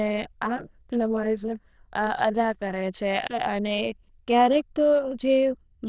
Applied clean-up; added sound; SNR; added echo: neural diffusion model UNIVERSE++.